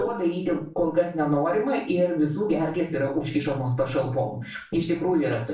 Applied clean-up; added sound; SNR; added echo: neural separator model SepFormer DNS4.